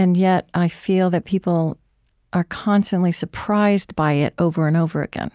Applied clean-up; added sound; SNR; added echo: none; none; none; none.